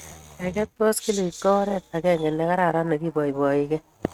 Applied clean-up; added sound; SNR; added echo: neural mask model RNNoise.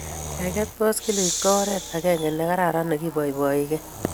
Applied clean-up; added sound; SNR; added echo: none; Breathing; 9 dB; none.